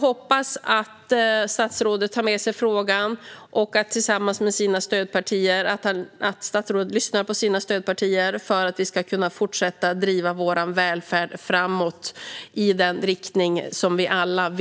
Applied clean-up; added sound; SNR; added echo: none; none; none; none.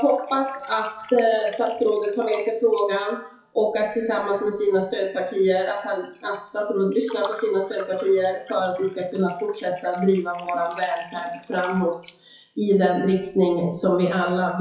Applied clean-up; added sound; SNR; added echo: classical method WPE with log-MMSE.